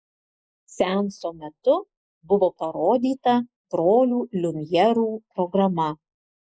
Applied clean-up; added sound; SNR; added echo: neural mask model Resemble Enhance denoiser.